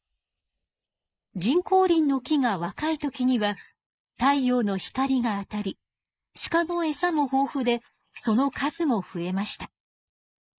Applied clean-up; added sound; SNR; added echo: neural mask model Resemble Enhance denoiser.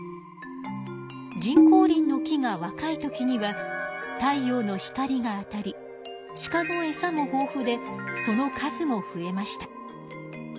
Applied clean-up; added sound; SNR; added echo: none; Tabla; -5 dB; none.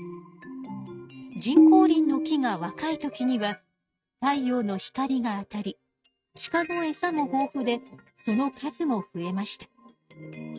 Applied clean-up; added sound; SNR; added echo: neural mask model RNNoise.